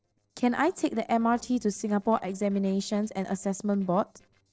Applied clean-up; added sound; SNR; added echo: neural separator model SepFormer DNS4.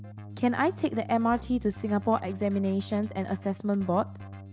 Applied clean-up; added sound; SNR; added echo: none; Keyboard (musical); 14 dB; none.